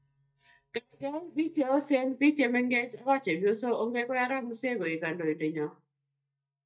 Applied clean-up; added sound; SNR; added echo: neural mask model DeepFilterNet 3.